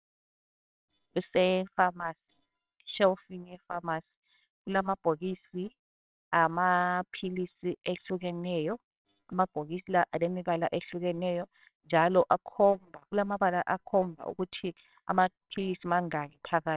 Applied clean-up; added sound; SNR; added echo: neural separator model SepFormer WHAMR!.